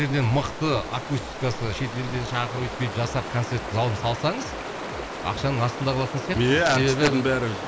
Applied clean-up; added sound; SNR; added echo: none; Stream; 8 dB; none.